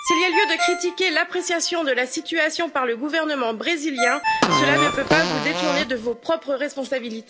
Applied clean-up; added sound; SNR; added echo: none; Ringtone + Fart; 3 dB; none.